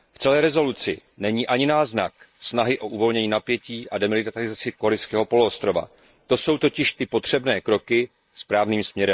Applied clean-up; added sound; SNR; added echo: neural mask model Resemble Enhance denoiser.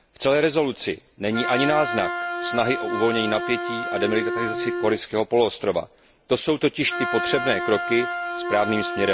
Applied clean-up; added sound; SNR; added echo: none; Wind instrument, woodwind instrument; 5 dB; none.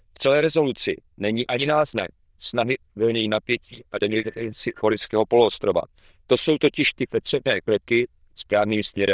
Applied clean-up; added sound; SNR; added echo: neural diffusion model UNIVERSE++.